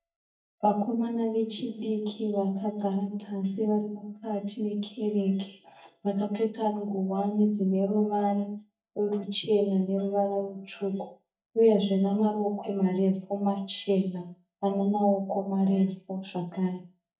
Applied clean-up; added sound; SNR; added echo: neural mask model DeepFilterNet 3.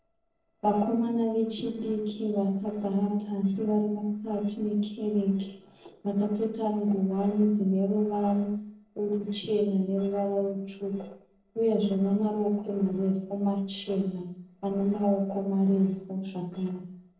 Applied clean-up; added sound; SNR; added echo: neural separator model SepFormer DNS4.